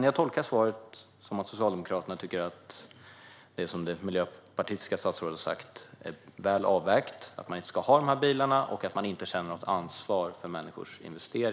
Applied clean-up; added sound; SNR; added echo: none; none; none; none.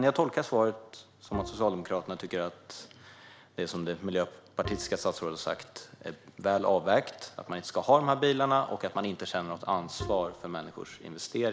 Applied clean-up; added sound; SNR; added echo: none; Bowed string instrument; 13 dB; none.